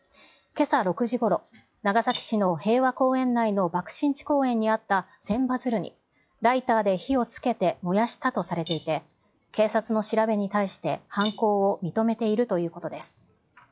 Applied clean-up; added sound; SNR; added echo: classical method log-MMSE.